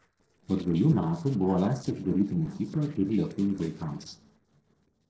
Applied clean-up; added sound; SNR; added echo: neural separator model SepFormer DNS4.